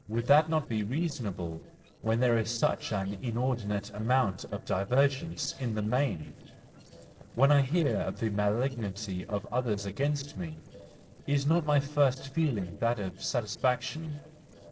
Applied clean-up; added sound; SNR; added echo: neural separator model SepFormer DNS4.